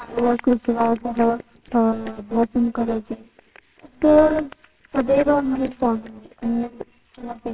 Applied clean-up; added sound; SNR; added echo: neural separator model SepFormer WHAMR!.